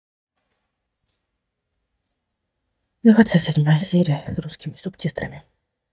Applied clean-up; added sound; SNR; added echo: neural mask model DeepFilterNet 3.